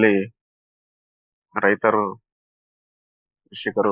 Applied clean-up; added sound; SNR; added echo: neural mask model Resemble Enhance denoiser.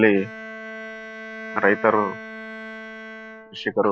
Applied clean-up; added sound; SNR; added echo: none; Bowed string instrument; 12 dB; none.